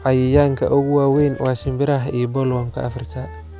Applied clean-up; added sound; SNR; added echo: none; Motor vehicle (road) + Wind instrument, woodwind instrument; 18 dB; none.